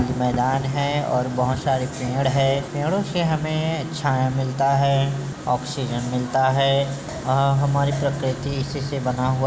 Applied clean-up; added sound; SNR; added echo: none; Thunder; 16 dB; none.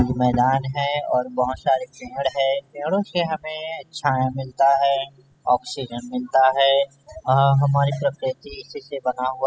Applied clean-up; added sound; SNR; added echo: classical method spectral subtraction.